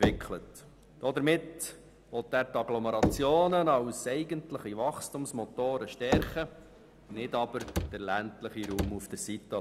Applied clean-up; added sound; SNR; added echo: none; Knock / Wood + Slam / Wood; 5 dB; none.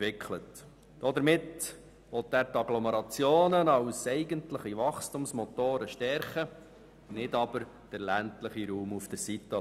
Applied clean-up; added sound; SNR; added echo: none; none; none; none.